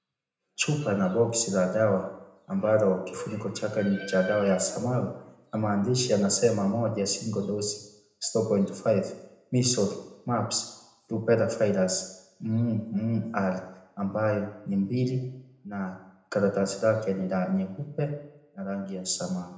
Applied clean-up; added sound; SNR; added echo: none; none; none; reverberation time 0.8 s.